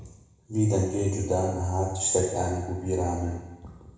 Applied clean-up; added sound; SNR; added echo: none; none; none; reverberation time 1.0 s.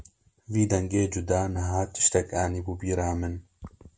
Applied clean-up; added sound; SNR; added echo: none; none; none; none.